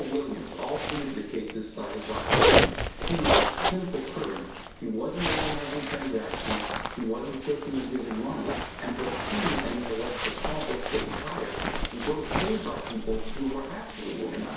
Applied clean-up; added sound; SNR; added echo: none; Zipper (clothing); -3 dB; reverberation time 0.7 s.